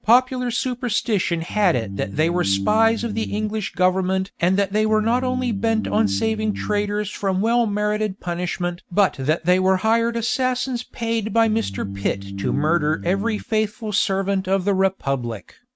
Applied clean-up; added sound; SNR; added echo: neural mask model RNNoise.